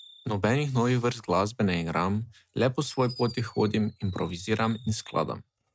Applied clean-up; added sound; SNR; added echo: neural mask model RNNoise.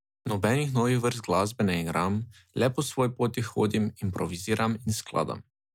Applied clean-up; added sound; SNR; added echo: none; none; none; none.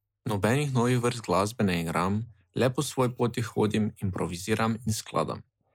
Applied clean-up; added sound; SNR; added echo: neural mask model Resemble Enhance denoiser.